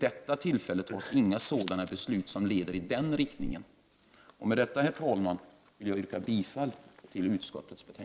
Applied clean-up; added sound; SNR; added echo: neural mask model Resemble Enhance denoiser.